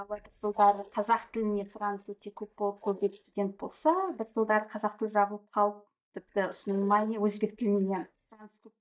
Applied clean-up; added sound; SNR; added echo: neural mask model DeepFilterNet 3.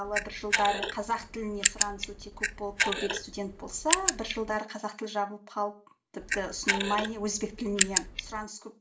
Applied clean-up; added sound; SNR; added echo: none; Camera; -2 dB; reverberation time 0.3 s.